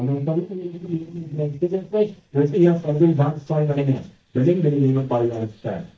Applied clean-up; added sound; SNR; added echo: neural mask model DeepFilterNet 3.